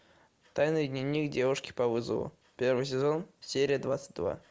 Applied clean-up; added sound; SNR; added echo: none; none; none; none.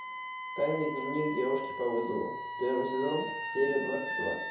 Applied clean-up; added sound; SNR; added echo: none; Wind instrument, woodwind instrument; 5 dB; reverberation time 2.6 s.